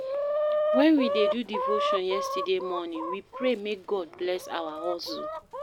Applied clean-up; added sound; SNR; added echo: none; Chicken, rooster; 1 dB; none.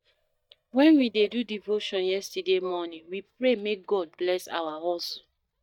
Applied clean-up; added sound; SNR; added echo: neural mask model DeepFilterNet 3.